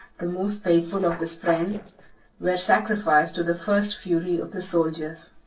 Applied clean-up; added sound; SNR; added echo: neural separator model SepFormer DNS4.